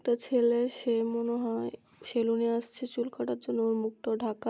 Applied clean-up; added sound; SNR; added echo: none; none; none; none.